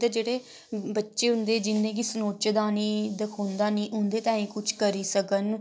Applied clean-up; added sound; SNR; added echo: none; none; none; none.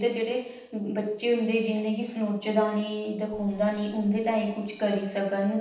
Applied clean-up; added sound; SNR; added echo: neural separator model SepFormer DNS4.